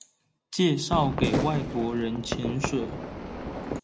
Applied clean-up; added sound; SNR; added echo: none; Fireworks; 2 dB; none.